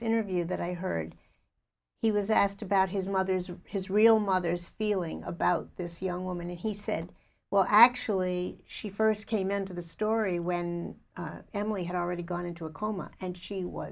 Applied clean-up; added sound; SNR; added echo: none; none; none; none.